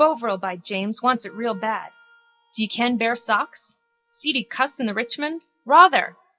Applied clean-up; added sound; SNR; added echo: classical method WPE with log-MMSE.